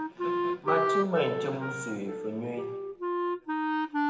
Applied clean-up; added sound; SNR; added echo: none; Wind instrument, woodwind instrument; -3 dB; reverberation time 0.8 s.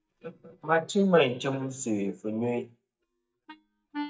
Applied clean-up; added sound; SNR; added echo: neural mask model DeepFilterNet 3.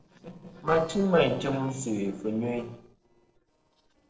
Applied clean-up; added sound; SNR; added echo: neural separator model SepFormer DNS4.